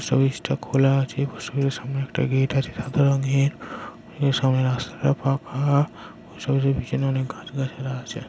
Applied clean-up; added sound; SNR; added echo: none; none; none; none.